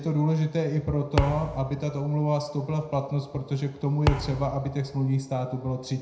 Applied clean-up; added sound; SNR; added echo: none; Thump, thud; 6 dB; reverberation time 0.5 s.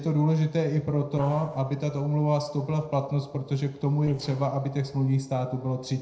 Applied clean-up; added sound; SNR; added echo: neural separator model SepFormer DNS4.